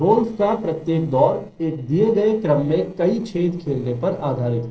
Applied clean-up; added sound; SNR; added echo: neural separator model SepFormer DNS4.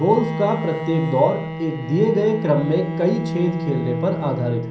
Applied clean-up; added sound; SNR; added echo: none; Bowed string instrument; 6 dB; reverberation time 0.6 s.